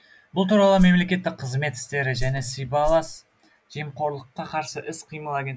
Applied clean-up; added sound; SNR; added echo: none; Whoosh, swoosh, swish; 5 dB; none.